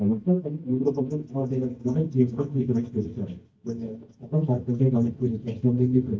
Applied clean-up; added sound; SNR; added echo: neural mask model DeepFilterNet 3.